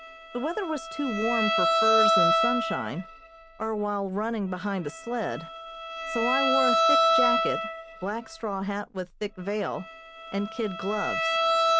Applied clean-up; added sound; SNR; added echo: none; Bowed string instrument; -3 dB; none.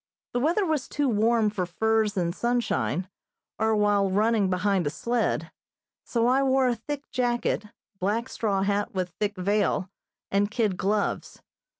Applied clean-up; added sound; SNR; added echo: none; none; none; none.